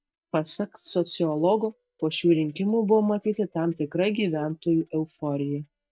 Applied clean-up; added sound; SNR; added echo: neural mask model DeepFilterNet 3.